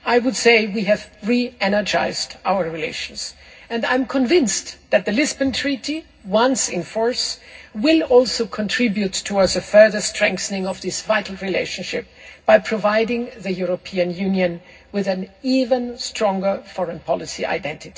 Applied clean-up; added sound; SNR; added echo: none; none; none; reverberation time 0.4 s.